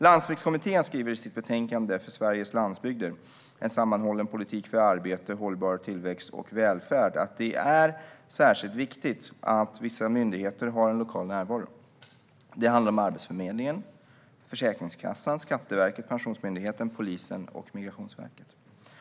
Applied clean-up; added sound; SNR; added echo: none; none; none; none.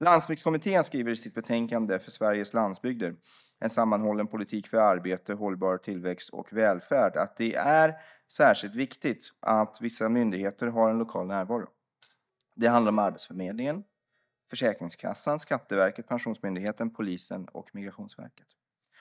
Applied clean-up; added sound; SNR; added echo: neural mask model DeepFilterNet 3.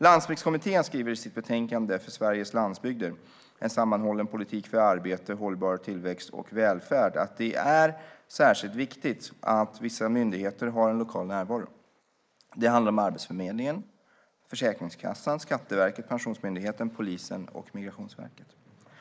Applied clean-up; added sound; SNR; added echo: neural mask model Resemble Enhance denoiser.